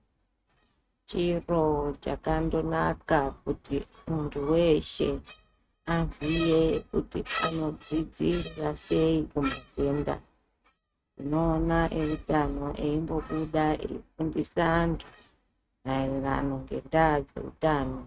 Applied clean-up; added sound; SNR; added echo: neural mask model RNNoise.